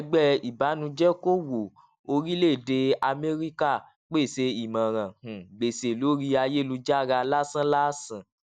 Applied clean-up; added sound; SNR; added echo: none; none; none; none.